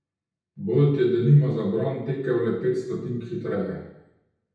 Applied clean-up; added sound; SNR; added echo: none; none; none; reverberation time 0.8 s.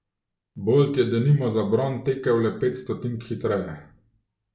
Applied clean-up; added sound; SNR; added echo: none; none; none; none.